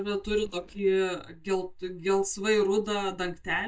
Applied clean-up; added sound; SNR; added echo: neural mask model DeepFilterNet 3.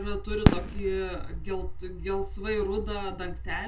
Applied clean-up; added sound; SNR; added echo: none; Fireworks; 1 dB; reverberation time 0.2 s.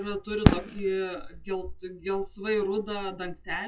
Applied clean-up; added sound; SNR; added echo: classical method WPE with log-MMSE.